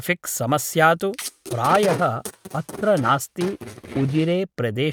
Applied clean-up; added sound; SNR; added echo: neural mask model RNNoise.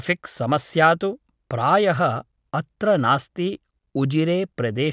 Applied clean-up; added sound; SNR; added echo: none; none; none; none.